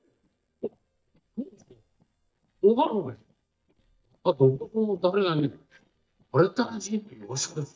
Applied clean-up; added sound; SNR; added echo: neural mask model DeepFilterNet 3.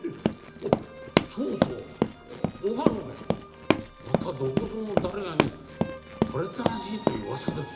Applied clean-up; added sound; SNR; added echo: none; Run; -5 dB; reverberation time 0.8 s.